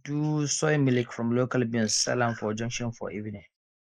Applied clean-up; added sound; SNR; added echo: neural mask model Resemble Enhance denoiser.